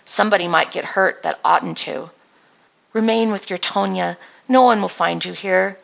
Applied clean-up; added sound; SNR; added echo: none; none; none; none.